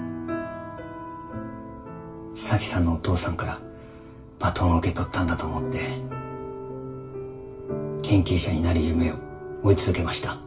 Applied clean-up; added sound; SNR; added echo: none; none; none; reverberation time 0.2 s.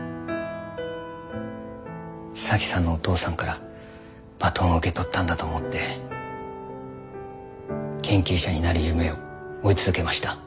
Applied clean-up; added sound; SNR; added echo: none; none; none; none.